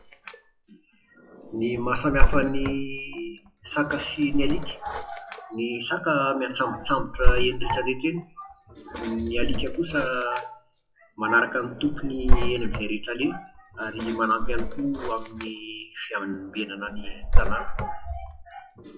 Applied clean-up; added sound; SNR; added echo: classical method WPE with log-MMSE.